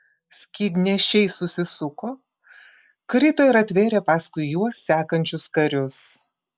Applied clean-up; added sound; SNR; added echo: none; none; none; none.